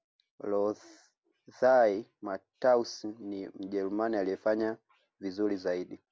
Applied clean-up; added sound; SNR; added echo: none; none; none; none.